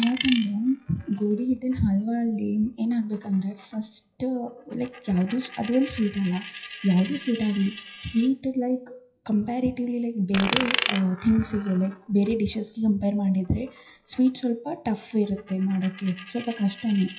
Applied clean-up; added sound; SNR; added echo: classical method WPE with log-MMSE.